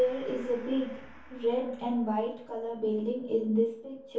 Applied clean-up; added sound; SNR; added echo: none; Gong; 20 dB; reverberation time 0.6 s.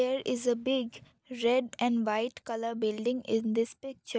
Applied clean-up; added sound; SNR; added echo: none; none; none; none.